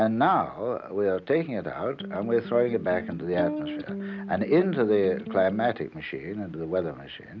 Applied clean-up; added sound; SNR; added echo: none; Electric guitar; 9 dB; none.